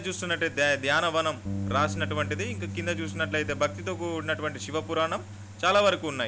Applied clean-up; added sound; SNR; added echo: none; Bass guitar; 9 dB; none.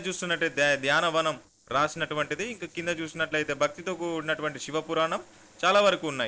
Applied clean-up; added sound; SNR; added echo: neural separator model SepFormer DNS4.